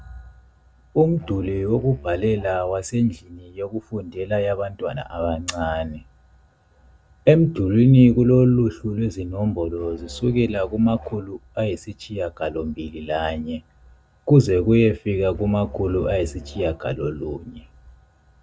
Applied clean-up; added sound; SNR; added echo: none; Musical instrument; 19 dB; none.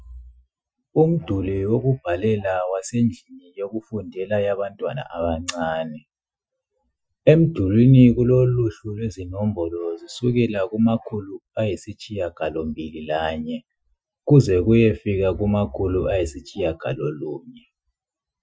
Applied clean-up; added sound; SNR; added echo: classical method Wiener filter.